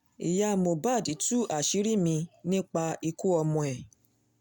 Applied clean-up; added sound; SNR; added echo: none; none; none; none.